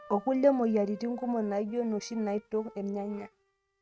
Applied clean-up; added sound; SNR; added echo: neural mask model RNNoise.